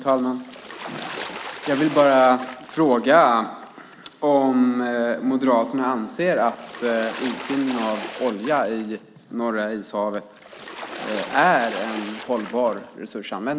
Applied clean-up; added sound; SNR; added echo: none; Water / Splash, splatter; 13 dB; none.